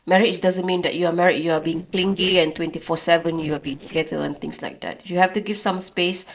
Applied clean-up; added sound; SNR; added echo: neural separator model SepFormer DNS4.